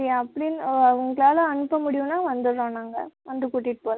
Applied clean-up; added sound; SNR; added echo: none; none; none; none.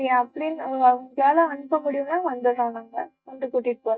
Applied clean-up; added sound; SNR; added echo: neural mask model DeepFilterNet 3.